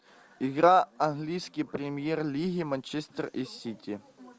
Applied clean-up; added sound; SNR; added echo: none; none; none; none.